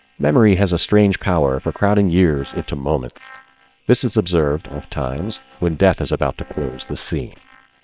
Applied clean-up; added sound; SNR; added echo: neural separator model SepFormer WHAM!.